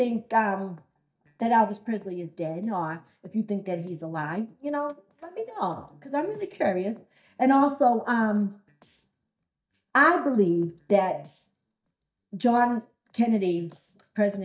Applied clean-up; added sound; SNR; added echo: neural mask model DeepFilterNet 3.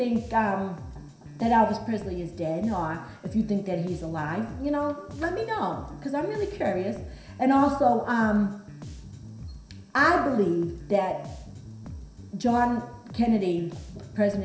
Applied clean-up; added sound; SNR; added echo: none; Bass guitar; 15 dB; reverberation time 0.7 s.